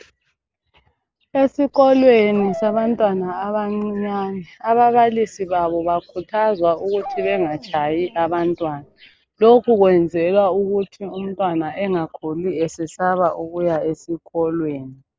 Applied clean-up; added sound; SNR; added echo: none; Dog; 15 dB; none.